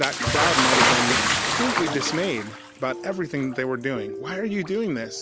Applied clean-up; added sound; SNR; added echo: none; Bathtub (filling or washing) / Splash, splatter; -1 dB; none.